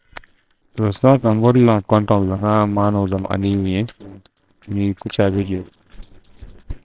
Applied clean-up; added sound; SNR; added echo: neural separator model SepFormer WHAMR!.